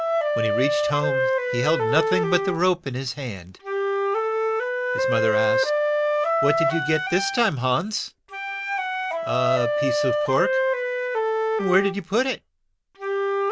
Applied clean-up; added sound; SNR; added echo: none; Wind instrument, woodwind instrument; -3 dB; none.